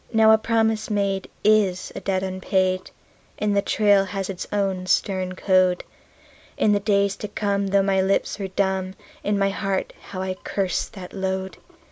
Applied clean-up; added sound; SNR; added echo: none; none; none; none.